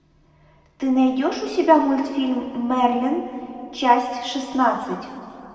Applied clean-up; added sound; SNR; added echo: none; none; none; reverberation time 2.0 s.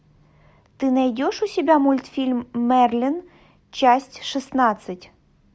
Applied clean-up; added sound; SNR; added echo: none; none; none; none.